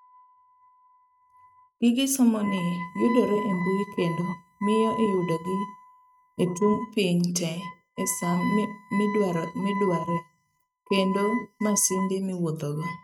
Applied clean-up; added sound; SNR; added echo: neural mask model RNNoise.